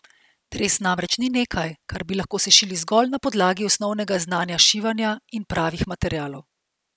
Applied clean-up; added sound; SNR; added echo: none; none; none; none.